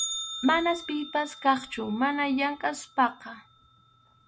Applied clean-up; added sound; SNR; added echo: none; Bell; 12 dB; none.